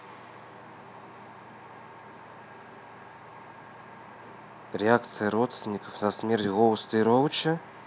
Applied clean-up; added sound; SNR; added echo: none; none; none; none.